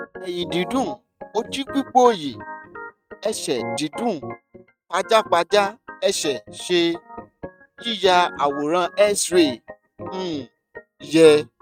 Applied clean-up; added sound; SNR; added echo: neural mask model RNNoise.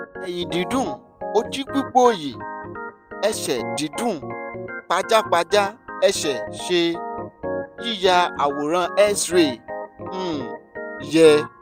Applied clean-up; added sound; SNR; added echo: none; Organ; 10 dB; none.